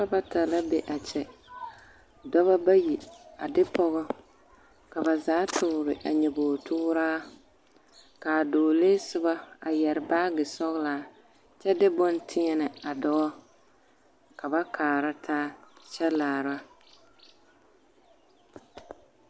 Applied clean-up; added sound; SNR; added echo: none; none; none; none.